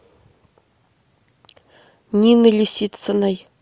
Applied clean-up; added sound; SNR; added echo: none; none; none; none.